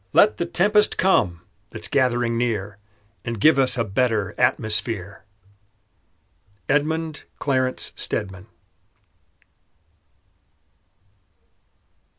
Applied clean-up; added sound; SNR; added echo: none; none; none; none.